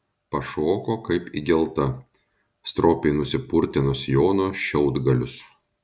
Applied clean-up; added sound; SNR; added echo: none; none; none; none.